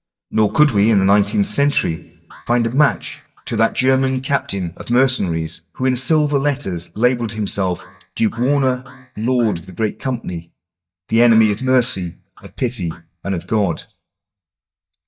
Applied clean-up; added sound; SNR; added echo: neural mask model DeepFilterNet 3.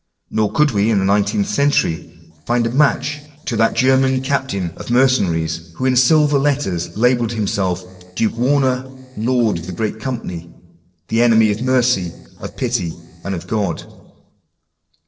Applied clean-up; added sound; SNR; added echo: neural separator model SepFormer DNS4.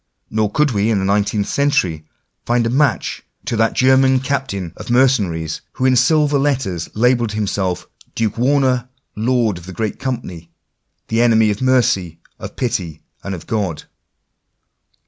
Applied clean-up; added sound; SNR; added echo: none; none; none; none.